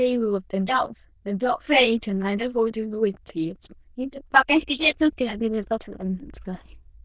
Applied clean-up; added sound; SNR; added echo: neural diffusion model UNIVERSE++.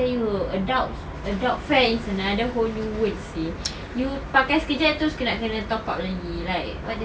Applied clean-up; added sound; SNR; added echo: none; none; none; none.